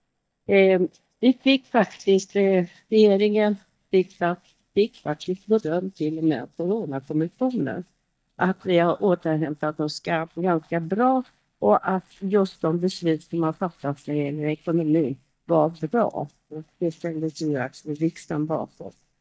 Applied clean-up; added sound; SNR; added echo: neural mask model DeepFilterNet 3.